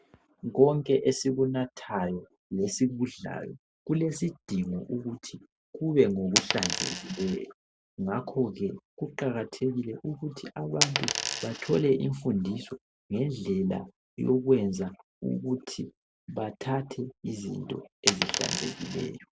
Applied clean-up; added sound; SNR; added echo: none; Coin (dropping); 1 dB; none.